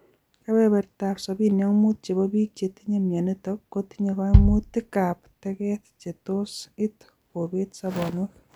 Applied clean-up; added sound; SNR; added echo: none; Bass drum; -2 dB; none.